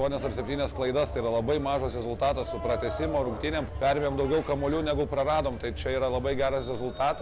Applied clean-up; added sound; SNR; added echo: none; none; none; none.